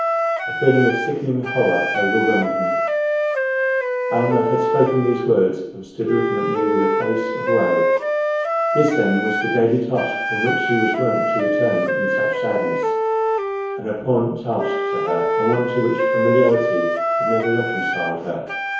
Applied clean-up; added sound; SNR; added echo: none; Wind instrument, woodwind instrument; 0 dB; reverberation time 1.0 s.